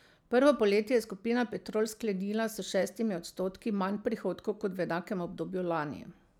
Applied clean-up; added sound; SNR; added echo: none; none; none; none.